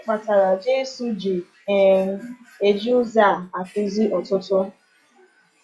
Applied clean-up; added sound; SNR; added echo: classical method log-MMSE.